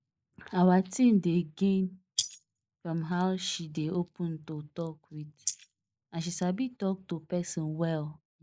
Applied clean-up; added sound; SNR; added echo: neural mask model Resemble Enhance denoiser.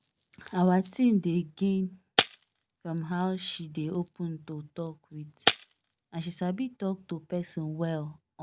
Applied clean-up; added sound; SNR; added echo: none; Shatter; 2 dB; none.